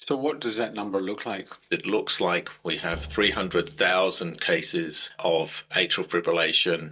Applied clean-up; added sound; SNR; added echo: neural mask model DeepFilterNet 3.